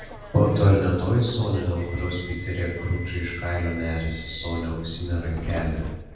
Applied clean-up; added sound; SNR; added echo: none; Subway, metro, underground; 13 dB; reverberation time 1.2 s.